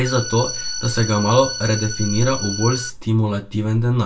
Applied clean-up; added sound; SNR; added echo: none; Organ; 9 dB; reverberation time 0.2 s.